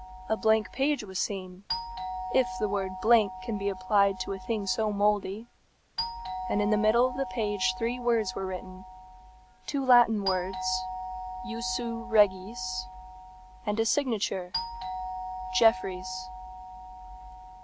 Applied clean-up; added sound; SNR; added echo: none; Doorbell; 9 dB; none.